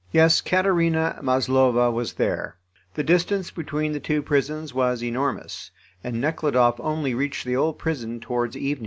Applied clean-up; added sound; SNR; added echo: none; none; none; none.